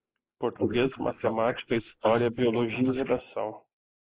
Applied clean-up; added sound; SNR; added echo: neural mask model Resemble Enhance denoiser.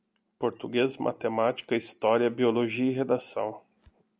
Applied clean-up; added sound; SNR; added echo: none; none; none; none.